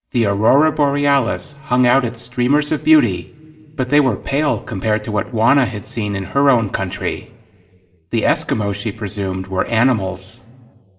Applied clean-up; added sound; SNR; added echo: none; none; none; reverberation time 1.6 s.